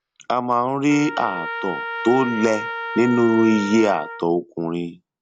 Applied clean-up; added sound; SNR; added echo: none; Trumpet; 10 dB; none.